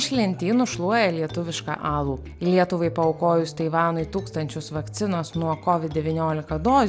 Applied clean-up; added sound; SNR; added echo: none; none; none; none.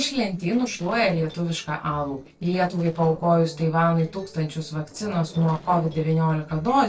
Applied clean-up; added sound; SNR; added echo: neural separator model SepFormer DNS4.